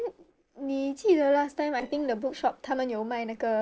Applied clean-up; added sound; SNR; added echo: neural separator model SepFormer DNS4.